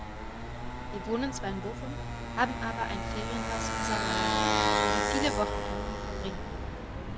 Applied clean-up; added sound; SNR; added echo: none; Motorcycle; -5 dB; none.